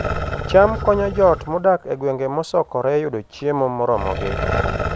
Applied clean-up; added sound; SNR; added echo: none; Growling; 7 dB; none.